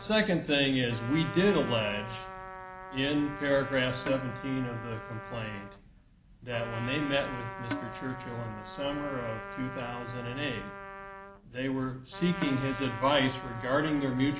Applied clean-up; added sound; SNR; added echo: none; Trumpet + Percussion; 10 dB; none.